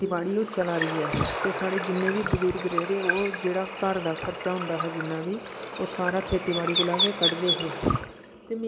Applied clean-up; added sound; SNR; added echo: none; Water / Bird; 2 dB; none.